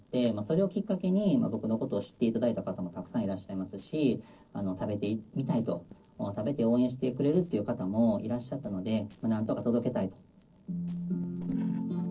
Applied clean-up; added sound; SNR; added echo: neural separator model SepFormer DNS4.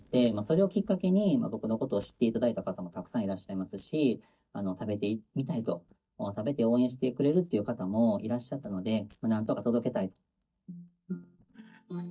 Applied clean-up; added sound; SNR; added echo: neural mask model DeepFilterNet 3.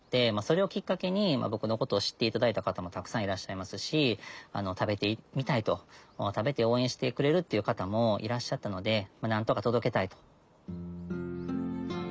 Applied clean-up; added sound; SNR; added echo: none; none; none; none.